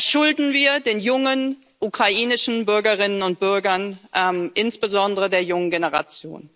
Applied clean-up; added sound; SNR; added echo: none; none; none; none.